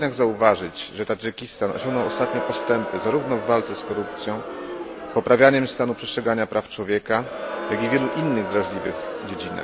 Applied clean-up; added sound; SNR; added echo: none; Crowd; 8 dB; none.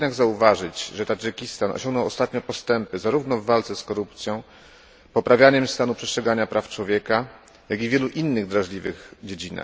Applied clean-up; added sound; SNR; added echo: none; none; none; none.